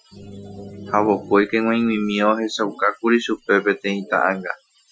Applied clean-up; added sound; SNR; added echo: classical method Wiener filter.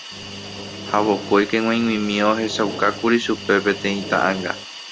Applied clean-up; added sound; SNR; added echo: none; Microwave oven + Hiss; 11 dB; none.